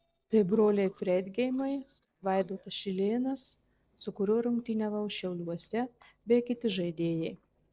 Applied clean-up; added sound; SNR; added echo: neural separator model SepFormer DNS4.